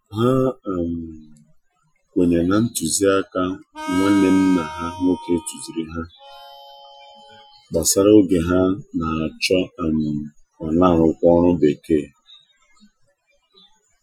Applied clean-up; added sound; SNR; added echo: classical method Wiener filter.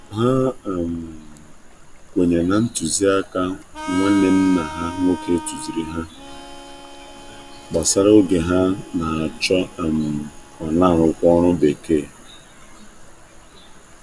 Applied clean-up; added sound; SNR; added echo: none; Harmonica + Trickle, dribble; 16 dB; none.